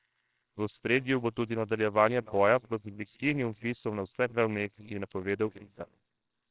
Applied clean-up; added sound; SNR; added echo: neural separator model SepFormer WHAMR!.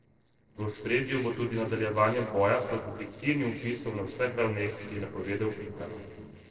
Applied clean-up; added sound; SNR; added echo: neural separator model SepFormer DNS4.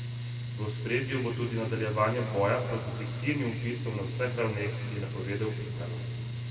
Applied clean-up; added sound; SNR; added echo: none; Mechanical fan; 3 dB; reverberation time 2.3 s.